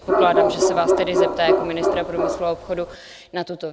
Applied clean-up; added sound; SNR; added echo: none; Bark; -3 dB; none.